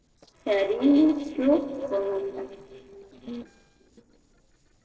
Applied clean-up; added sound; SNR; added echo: neural separator model SepFormer DNS4.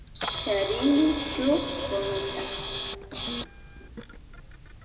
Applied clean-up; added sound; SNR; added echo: none; Camera; 1 dB; reverberation time 2.3 s.